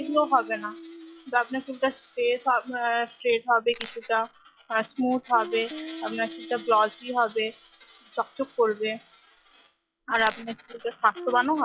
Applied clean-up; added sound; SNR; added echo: classical method log-MMSE.